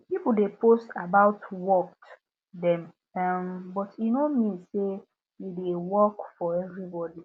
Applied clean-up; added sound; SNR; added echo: none; none; none; none.